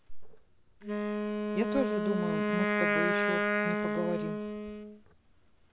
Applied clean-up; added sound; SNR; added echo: none; Wind instrument, woodwind instrument; -5 dB; none.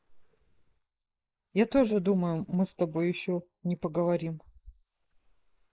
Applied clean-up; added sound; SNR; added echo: neural mask model Resemble Enhance denoiser.